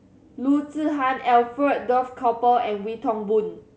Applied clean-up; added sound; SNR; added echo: none; none; none; none.